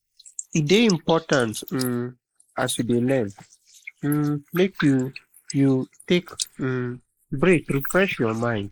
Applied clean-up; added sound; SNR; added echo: neural mask model Resemble Enhance denoiser.